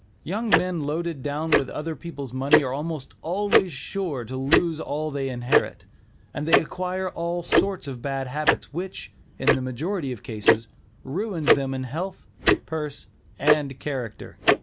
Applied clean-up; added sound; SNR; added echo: none; Tick-tock; -1 dB; none.